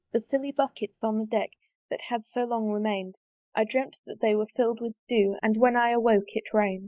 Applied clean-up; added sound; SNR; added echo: neural mask model DeepFilterNet 3.